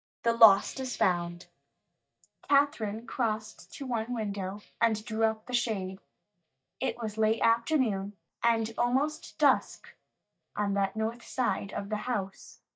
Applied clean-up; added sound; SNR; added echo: neural mask model DeepFilterNet 3.